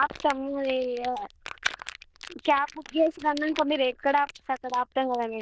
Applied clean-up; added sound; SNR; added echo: neural diffusion model UNIVERSE++.